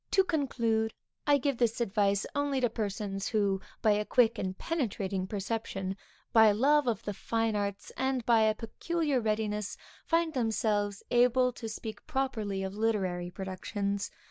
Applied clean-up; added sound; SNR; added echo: none; none; none; none.